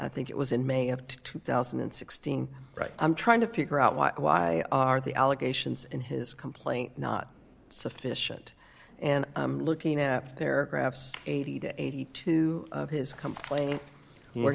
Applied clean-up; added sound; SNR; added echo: none; none; none; none.